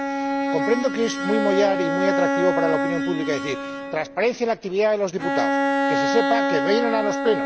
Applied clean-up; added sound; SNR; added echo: none; Bowed string instrument; 0 dB; none.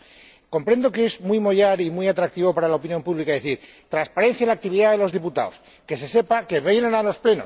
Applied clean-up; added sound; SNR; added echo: none; none; none; none.